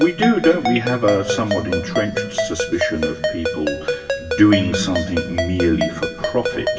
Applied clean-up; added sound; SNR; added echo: none; Ringtone; 4 dB; reverberation time 1.7 s.